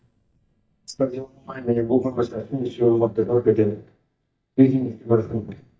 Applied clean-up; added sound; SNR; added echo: neural mask model DeepFilterNet 3.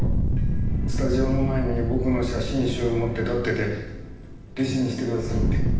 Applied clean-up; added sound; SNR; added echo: none; Fire; -1 dB; reverberation time 0.9 s.